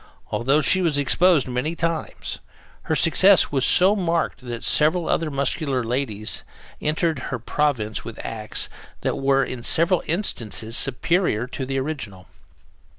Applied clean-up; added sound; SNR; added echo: none; none; none; none.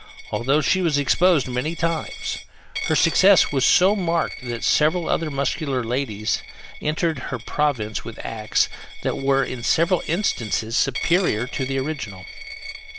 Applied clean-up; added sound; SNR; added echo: none; Coin (dropping); 13 dB; none.